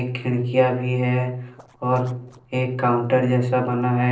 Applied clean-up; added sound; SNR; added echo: neural separator model SepFormer DNS4.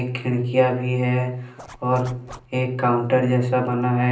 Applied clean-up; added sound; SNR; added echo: none; Zipper (clothing); 19 dB; reverberation time 0.6 s.